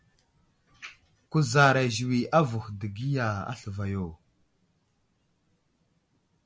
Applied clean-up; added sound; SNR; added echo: none; none; none; none.